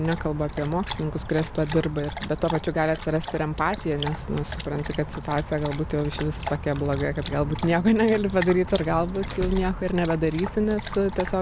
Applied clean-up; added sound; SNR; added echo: none; Dog + Door / Car; 12 dB; none.